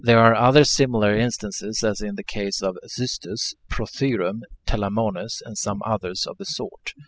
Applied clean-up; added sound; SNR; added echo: classical method spectral subtraction.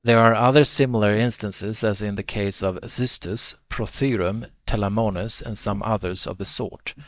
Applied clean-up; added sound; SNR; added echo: neural mask model DeepFilterNet 3.